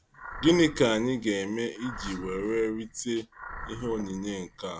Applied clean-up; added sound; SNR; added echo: none; Animal; 15 dB; none.